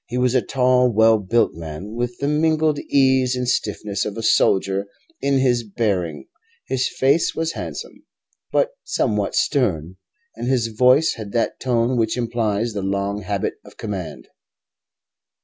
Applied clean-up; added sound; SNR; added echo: none; none; none; none.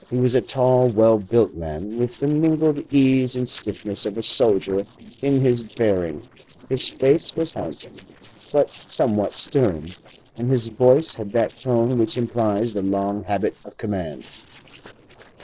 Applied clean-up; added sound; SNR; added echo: neural separator model SepFormer DNS4.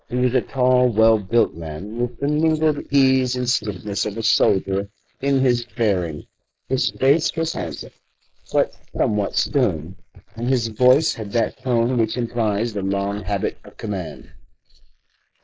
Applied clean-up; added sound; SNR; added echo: neural mask model Resemble Enhance denoiser.